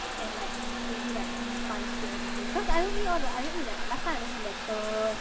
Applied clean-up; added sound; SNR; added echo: none; Trickle, dribble / Bathtub (filling or washing) / Water tap, faucet; -4 dB; reverberation time 0.4 s.